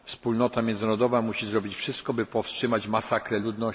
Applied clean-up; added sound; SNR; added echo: none; none; none; none.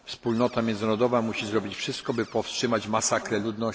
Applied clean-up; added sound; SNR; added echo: none; Cupboard open or close; 19 dB; none.